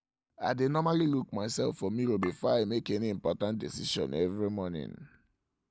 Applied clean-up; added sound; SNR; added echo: none; Chink, clink; 12 dB; none.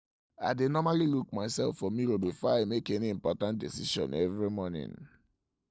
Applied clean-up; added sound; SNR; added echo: neural separator model SepFormer DNS4.